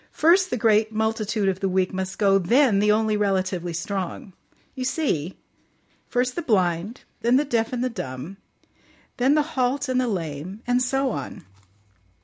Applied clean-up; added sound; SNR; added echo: none; none; none; none.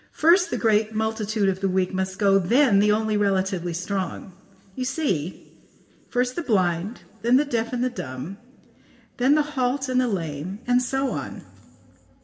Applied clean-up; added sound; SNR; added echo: none; none; none; reverberation time 2.1 s.